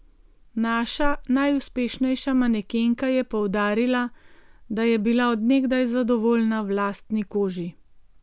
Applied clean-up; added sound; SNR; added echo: none; none; none; none.